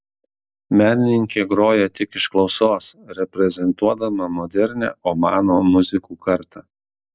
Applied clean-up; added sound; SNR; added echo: none; none; none; none.